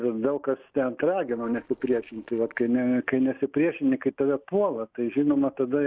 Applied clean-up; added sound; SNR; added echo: neural separator model SepFormer DNS4.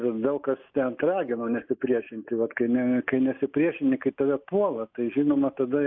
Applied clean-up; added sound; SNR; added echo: neural mask model Resemble Enhance denoiser.